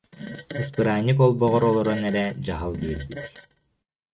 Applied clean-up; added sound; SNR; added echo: neural mask model RNNoise.